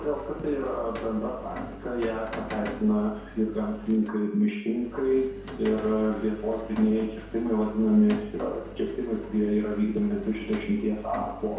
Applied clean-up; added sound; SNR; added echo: none; Rain; 13 dB; reverberation time 0.7 s.